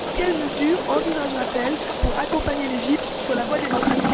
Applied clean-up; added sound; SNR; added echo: none; Toilet flush / Gurgling + Rain; 1 dB; none.